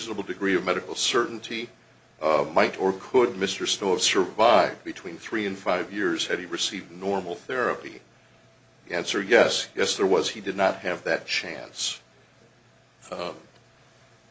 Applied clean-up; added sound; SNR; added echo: none; none; none; none.